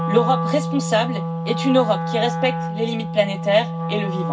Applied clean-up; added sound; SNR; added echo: none; Wind instrument, woodwind instrument; 3 dB; reverberation time 0.4 s.